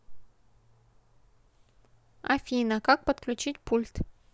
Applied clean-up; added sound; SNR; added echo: none; none; none; none.